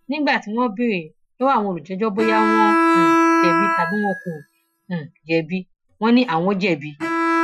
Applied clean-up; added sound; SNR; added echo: classical method Wiener filter.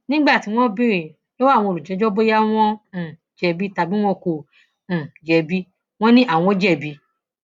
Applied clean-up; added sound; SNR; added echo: none; none; none; none.